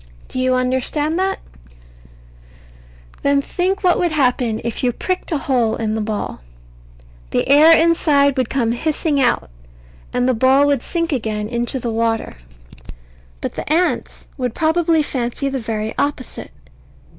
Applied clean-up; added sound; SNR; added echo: none; none; none; none.